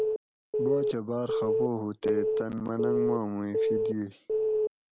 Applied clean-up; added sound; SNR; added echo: none; Alarm / Keyboard (musical); -4 dB; none.